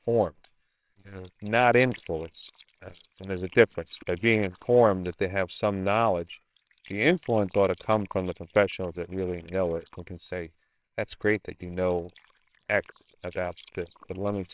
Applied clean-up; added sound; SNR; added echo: neural separator model SepFormer WHAMR!.